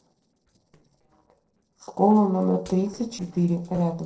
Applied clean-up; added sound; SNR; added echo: neural separator model SepFormer DNS4.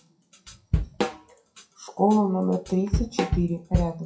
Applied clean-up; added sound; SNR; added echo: classical method WPE with log-MMSE.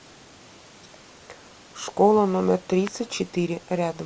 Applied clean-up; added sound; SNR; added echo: none; none; none; none.